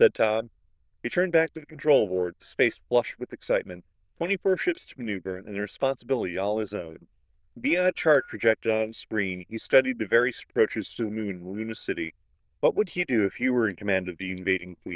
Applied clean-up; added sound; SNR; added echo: neural diffusion model UNIVERSE++.